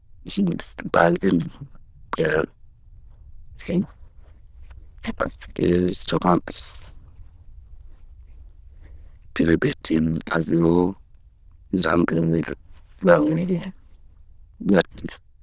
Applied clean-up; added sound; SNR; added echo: neural diffusion model UNIVERSE++.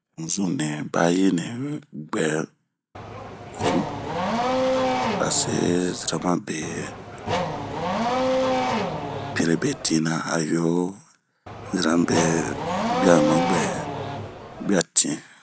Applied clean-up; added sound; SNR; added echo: none; Race car, auto racing / Accelerating, revving, vroom; 1 dB; none.